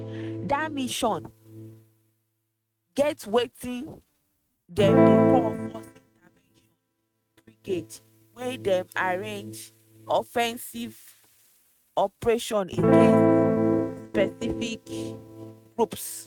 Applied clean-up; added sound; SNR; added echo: neural mask model RNNoise.